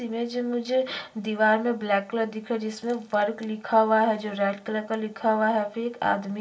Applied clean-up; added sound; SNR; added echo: none; none; none; reverberation time 0.2 s.